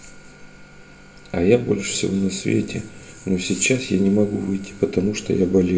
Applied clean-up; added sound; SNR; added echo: none; none; none; reverberation time 2.0 s.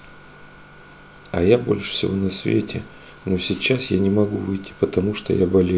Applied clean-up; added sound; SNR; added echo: none; none; none; none.